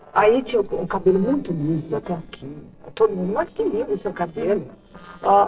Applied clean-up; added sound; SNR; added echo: neural separator model SepFormer DNS4.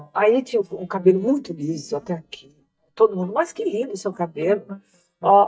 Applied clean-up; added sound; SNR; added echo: neural mask model DeepFilterNet 3.